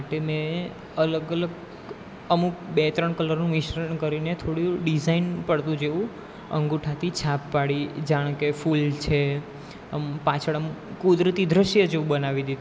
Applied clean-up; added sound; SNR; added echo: none; none; none; none.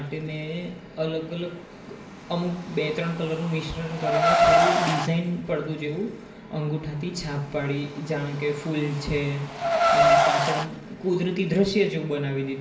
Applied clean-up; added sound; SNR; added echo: none; Car; -1 dB; reverberation time 0.7 s.